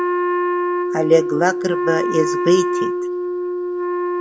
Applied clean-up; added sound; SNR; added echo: none; Wind instrument, woodwind instrument; -1 dB; none.